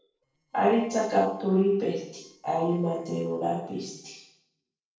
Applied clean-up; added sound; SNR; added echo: neural separator model SepFormer DNS4.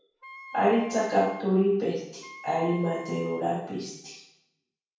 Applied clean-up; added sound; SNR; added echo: none; Wind instrument, woodwind instrument; 17 dB; reverberation time 0.7 s.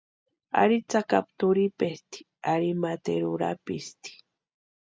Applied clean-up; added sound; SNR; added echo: none; none; none; none.